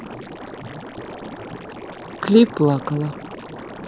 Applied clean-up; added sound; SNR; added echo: none; Liquid; 12 dB; none.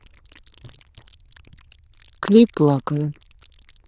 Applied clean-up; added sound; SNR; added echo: neural diffusion model UNIVERSE++.